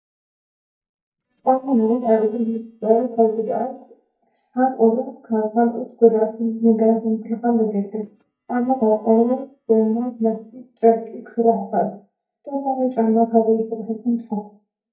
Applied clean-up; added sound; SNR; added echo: neural mask model DeepFilterNet 3.